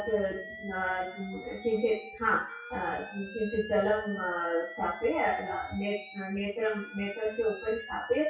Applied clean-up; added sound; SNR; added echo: classical method WPE with log-MMSE.